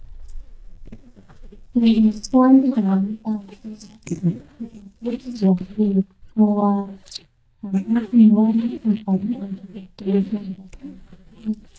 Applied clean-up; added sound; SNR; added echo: neural mask model DeepFilterNet 3.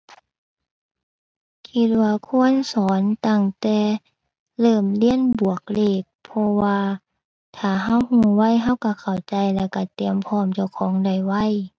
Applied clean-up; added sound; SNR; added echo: none; none; none; none.